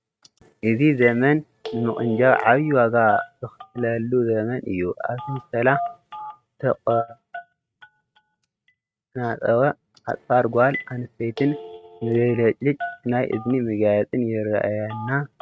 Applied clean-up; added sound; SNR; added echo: neural mask model RNNoise.